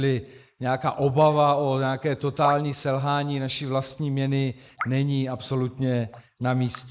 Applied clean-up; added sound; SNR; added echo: neural mask model Resemble Enhance denoiser.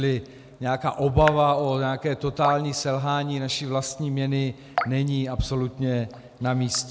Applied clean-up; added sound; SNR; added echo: none; Raindrop / Drip; 14 dB; none.